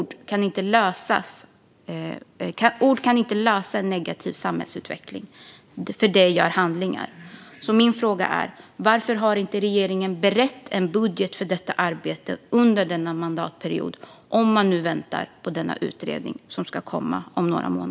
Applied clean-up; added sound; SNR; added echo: none; none; none; none.